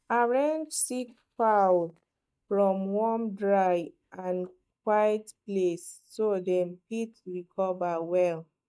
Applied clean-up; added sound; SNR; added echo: neural mask model DeepFilterNet 3.